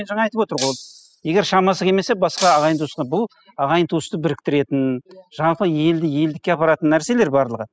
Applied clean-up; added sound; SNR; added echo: classical method spectral subtraction.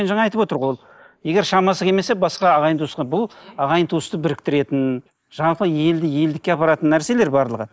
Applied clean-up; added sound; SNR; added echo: neural mask model Resemble Enhance denoiser.